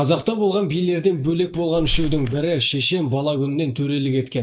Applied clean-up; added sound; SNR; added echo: neural mask model DeepFilterNet 3.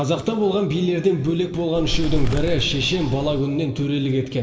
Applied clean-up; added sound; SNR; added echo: none; Bird; 2 dB; reverberation time 1.7 s.